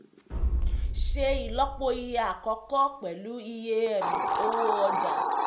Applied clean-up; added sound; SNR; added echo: none; Boom + Hiss; -4 dB; none.